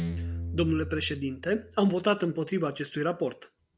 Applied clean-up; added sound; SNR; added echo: none; Guitar; 9 dB; none.